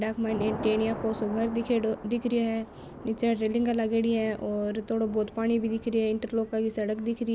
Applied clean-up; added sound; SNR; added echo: none; Thunder / Rain; 14 dB; none.